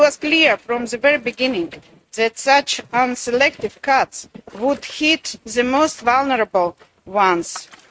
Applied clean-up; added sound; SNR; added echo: neural mask model RNNoise.